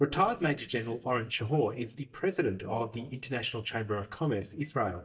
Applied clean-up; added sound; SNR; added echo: neural mask model DeepFilterNet 3.